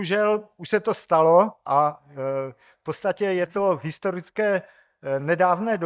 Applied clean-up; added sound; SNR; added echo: neural mask model DeepFilterNet 3.